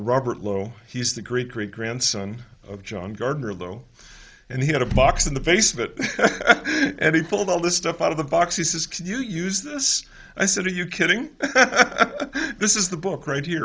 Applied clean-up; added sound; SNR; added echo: none; none; none; none.